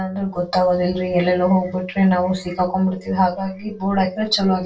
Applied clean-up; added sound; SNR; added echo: none; none; none; reverberation time 0.2 s.